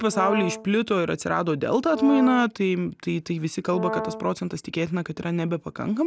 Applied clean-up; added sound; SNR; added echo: none; Brass instrument; 8 dB; none.